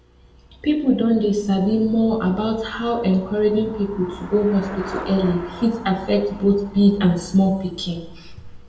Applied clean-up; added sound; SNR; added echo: none; Traffic noise, roadway noise / Bicycle; 18 dB; reverberation time 0.7 s.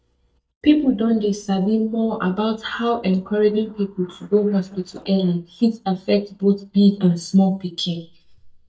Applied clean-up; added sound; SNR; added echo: neural mask model DeepFilterNet 3.